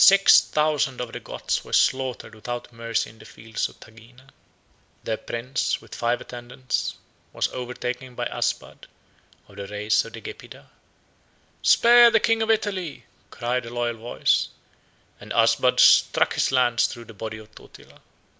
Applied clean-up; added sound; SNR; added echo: none; none; none; none.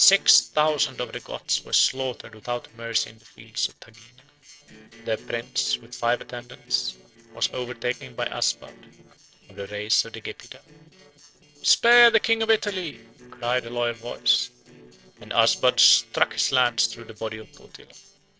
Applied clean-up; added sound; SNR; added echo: neural separator model SepFormer DNS4.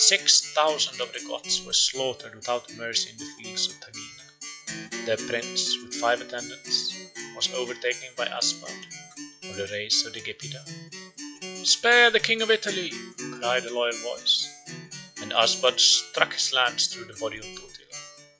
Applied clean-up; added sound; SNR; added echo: classical method log-MMSE.